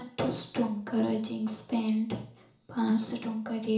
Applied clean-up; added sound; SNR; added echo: none; none; none; reverberation time 0.7 s.